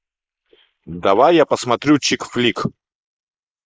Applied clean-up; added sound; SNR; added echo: neural mask model Resemble Enhance denoiser.